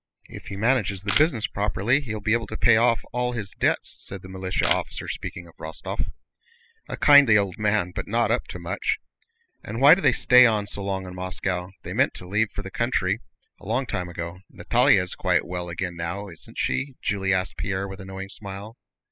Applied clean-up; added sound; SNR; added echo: classical method spectral subtraction.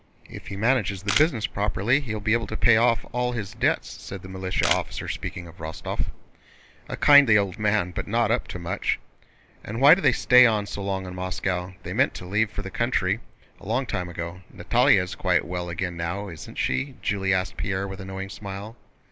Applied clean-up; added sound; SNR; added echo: none; Camera; 8 dB; none.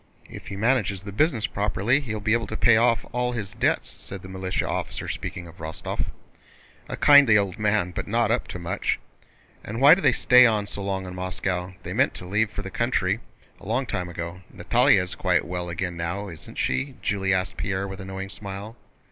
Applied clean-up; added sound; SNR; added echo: none; none; none; none.